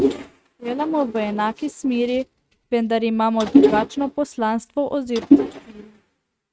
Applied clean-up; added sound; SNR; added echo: neural mask model RNNoise.